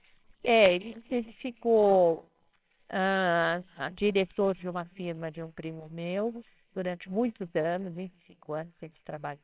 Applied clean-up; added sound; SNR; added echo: neural separator model SepFormer WHAMR!.